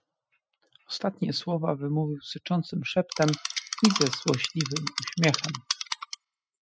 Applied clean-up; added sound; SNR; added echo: classical method spectral subtraction.